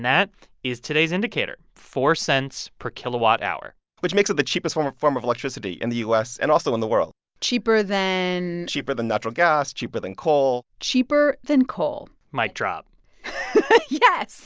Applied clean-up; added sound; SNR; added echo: none; none; none; none.